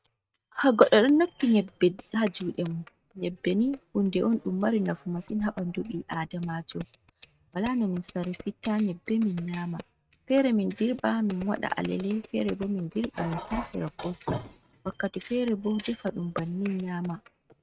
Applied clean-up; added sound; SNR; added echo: neural mask model RNNoise.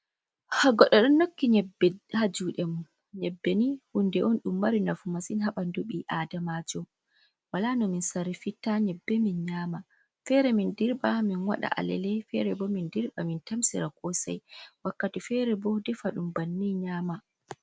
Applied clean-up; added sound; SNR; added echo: none; none; none; none.